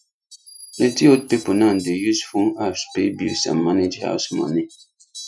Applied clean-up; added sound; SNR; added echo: classical method Wiener filter.